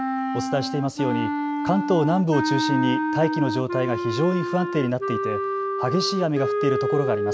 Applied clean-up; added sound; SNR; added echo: none; Wind instrument, woodwind instrument; 1 dB; none.